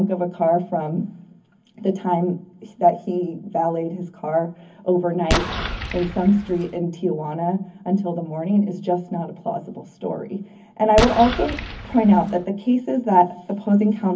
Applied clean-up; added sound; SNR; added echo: none; Explosion; 5 dB; reverberation time 0.3 s.